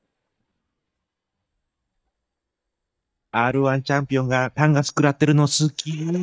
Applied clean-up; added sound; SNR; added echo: neural mask model DeepFilterNet 3.